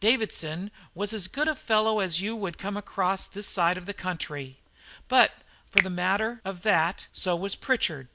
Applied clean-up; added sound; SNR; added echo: none; Finger snapping; 6 dB; none.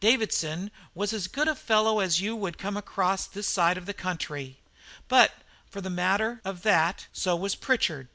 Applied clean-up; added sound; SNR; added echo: none; none; none; none.